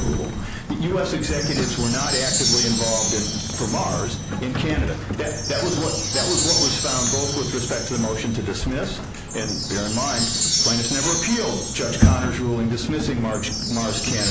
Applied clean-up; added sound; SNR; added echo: none; Sliding door + Wind chime; -1 dB; none.